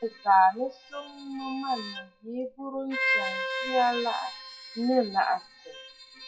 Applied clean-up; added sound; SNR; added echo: classical method WPE with log-MMSE.